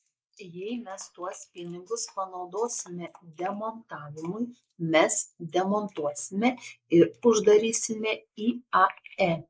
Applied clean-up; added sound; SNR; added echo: neural mask model Resemble Enhance denoiser.